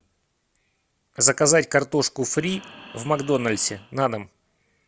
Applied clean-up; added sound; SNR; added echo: none; Breathing; 20 dB; none.